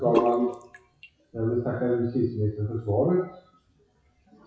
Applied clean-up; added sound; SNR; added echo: classical method WPE with log-MMSE.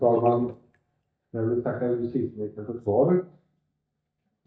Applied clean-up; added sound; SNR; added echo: neural mask model DeepFilterNet 3.